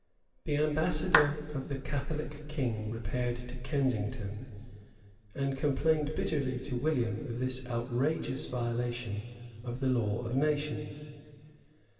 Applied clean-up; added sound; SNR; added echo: none; Clapping; 2 dB; reverberation time 2.4 s.